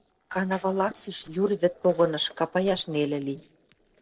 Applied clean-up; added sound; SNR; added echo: neural separator model SepFormer DNS4.